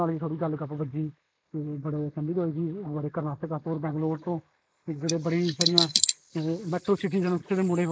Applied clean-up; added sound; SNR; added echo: neural mask model Resemble Enhance denoiser.